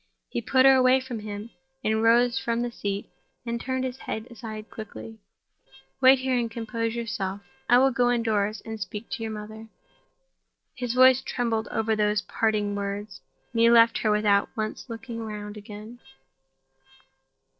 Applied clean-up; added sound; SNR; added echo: neural separator model SepFormer DNS4.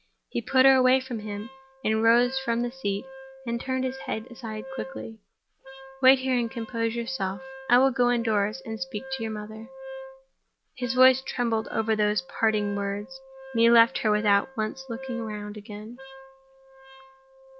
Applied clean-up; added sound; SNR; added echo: none; Wind instrument, woodwind instrument; 17 dB; none.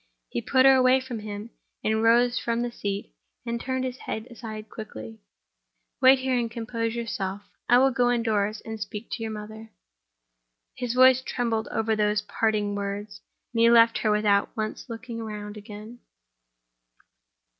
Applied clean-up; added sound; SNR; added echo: none; none; none; none.